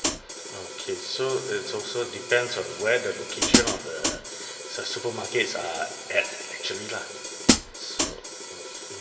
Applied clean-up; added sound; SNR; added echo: none; Hi-hat; 0 dB; reverberation time 2.3 s.